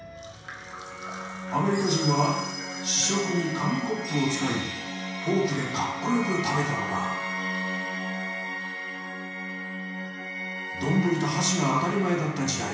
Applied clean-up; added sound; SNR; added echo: none; Wind instrument, woodwind instrument; 20 dB; reverberation time 0.9 s.